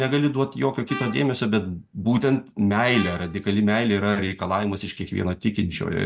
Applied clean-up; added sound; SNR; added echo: none; Trumpet; 15 dB; none.